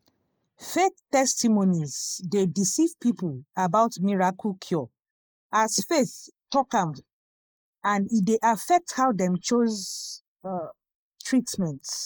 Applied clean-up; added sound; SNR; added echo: neural mask model Resemble Enhance denoiser.